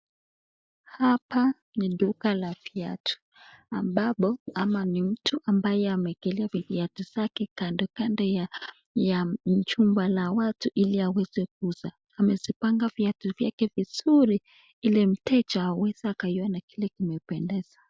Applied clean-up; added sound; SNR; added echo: neural mask model Resemble Enhance denoiser.